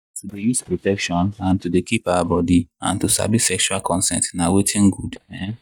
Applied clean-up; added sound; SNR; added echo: neural mask model DeepFilterNet 3.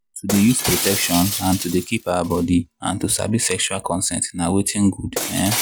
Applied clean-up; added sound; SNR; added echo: none; Shatter; 8 dB; none.